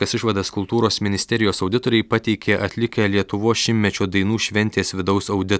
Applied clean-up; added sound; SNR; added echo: none; none; none; none.